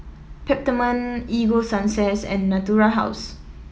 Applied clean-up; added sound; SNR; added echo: none; none; none; none.